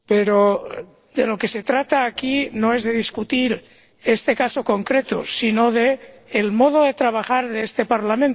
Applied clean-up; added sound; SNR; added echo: neural separator model SepFormer DNS4.